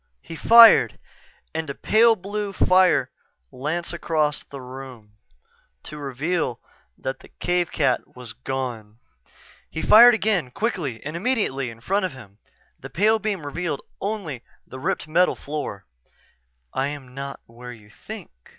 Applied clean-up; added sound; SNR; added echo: none; none; none; none.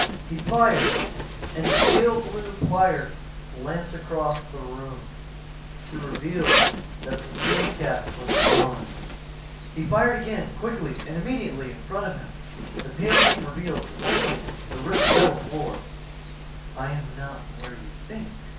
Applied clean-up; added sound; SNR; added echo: none; Zipper (clothing); -3 dB; reverberation time 0.6 s.